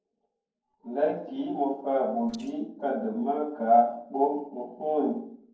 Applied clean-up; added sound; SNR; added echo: neural separator model SepFormer DNS4.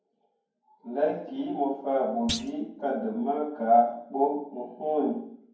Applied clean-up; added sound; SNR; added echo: none; Thump, thud; 11 dB; reverberation time 0.9 s.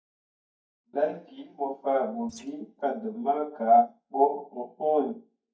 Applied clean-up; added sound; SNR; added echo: neural mask model DeepFilterNet 3.